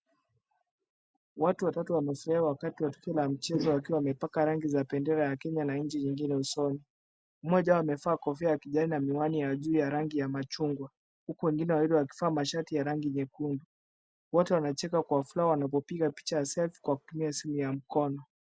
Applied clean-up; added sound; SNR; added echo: neural mask model Resemble Enhance denoiser.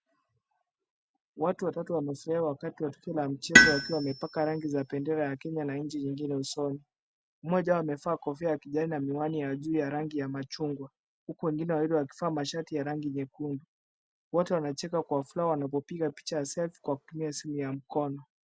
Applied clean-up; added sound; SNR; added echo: none; Tools; -4 dB; none.